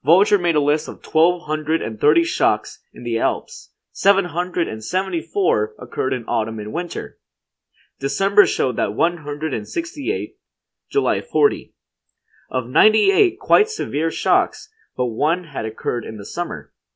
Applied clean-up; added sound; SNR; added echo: none; none; none; none.